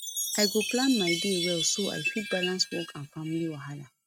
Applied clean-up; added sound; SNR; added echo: neural mask model RNNoise.